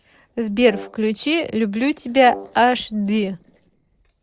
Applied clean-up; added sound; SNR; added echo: neural separator model SepFormer DNS4.